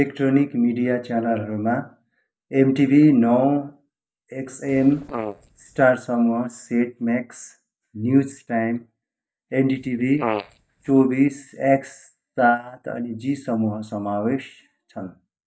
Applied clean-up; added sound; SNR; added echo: neural mask model DeepFilterNet 3.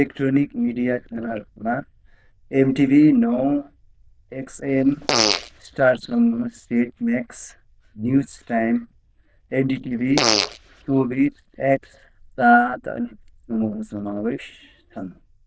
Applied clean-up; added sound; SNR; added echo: neural diffusion model UNIVERSE++.